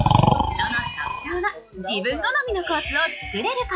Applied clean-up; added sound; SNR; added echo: classical method log-MMSE.